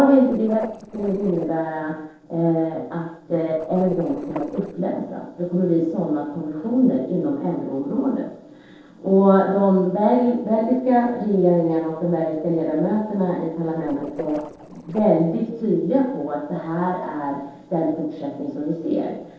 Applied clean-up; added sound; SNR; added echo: neural separator model SepFormer DNS4.